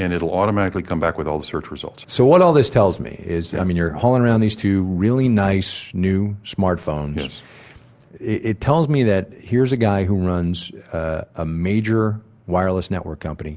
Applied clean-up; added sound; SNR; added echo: none; none; none; none.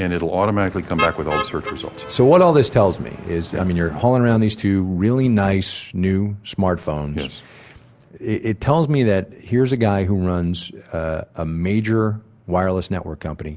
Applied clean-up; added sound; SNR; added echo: none; Motor vehicle (road); 11 dB; none.